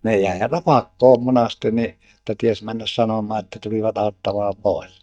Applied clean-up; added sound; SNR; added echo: neural mask model DeepFilterNet 3.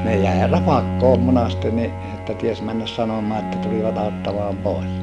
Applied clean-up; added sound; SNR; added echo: none; Bowed string instrument; 2 dB; none.